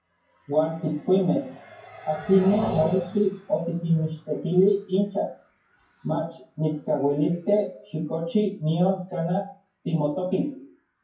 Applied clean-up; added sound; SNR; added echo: classical method WPE with log-MMSE.